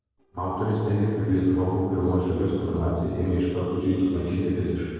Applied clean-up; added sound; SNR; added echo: neural separator model SepFormer DNS4.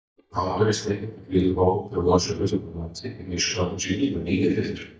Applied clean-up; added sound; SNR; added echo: neural mask model DeepFilterNet 3.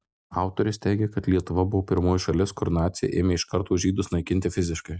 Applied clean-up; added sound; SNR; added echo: none; none; none; none.